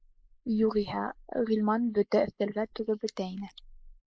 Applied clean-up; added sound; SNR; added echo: neural mask model Resemble Enhance denoiser.